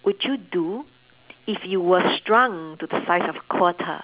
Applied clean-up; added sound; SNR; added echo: none; none; none; none.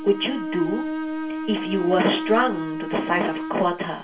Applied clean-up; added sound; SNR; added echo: none; Bowed string instrument; 5 dB; reverberation time 0.2 s.